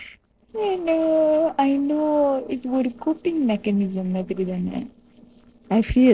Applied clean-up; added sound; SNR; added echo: neural separator model SepFormer DNS4.